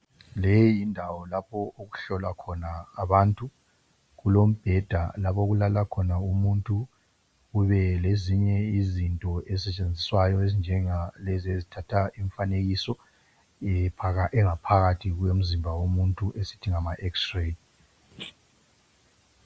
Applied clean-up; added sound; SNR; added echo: none; none; none; none.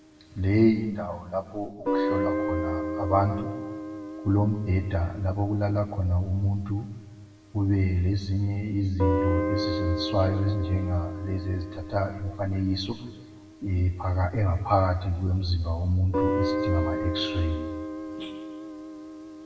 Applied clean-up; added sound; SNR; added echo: none; Guitar; 6 dB; reverberation time 1.0 s.